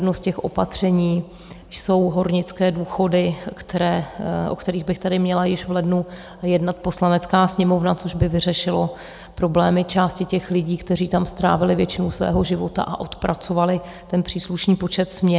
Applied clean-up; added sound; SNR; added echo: none; none; none; none.